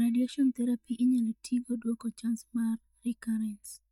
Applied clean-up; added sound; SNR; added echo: neural mask model DeepFilterNet 3.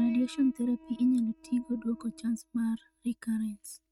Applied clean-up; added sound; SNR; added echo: neural mask model RNNoise.